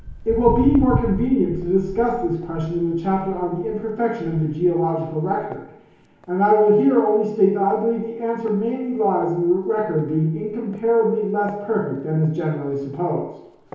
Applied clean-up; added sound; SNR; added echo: none; Walk, footsteps; 14 dB; reverberation time 1.0 s.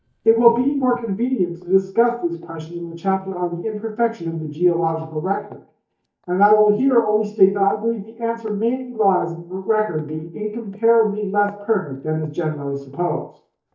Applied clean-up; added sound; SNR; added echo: neural mask model DeepFilterNet 3.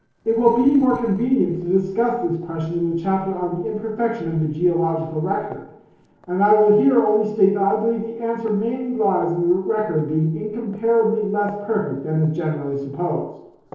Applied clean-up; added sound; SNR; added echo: neural separator model SepFormer DNS4.